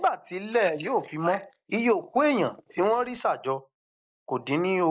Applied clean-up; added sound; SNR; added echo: neural mask model Resemble Enhance denoiser.